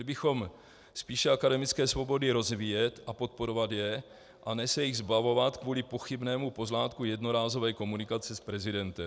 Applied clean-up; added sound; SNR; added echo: none; none; none; none.